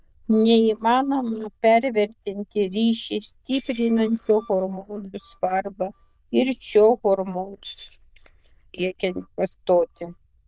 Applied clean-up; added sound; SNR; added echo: neural diffusion model UNIVERSE++.